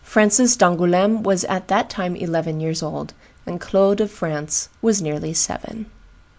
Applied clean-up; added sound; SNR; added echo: none; none; none; none.